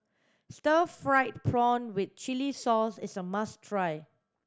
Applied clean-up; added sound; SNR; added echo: none; none; none; none.